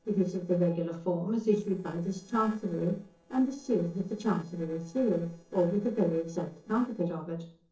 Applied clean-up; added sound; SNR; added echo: neural separator model SepFormer DNS4.